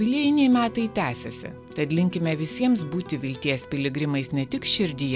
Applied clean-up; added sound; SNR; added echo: none; none; none; none.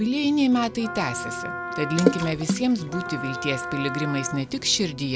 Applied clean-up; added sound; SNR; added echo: none; Wind instrument, woodwind instrument + Water / Splash, splatter; 5 dB; none.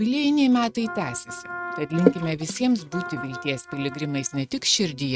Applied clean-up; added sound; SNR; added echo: neural mask model RNNoise.